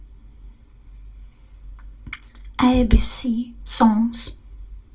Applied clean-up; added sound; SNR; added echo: none; none; none; reverberation time 0.2 s.